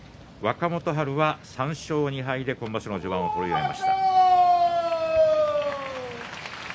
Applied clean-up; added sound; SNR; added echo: none; none; none; none.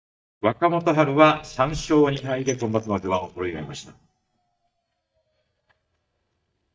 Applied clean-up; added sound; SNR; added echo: neural mask model DeepFilterNet 3.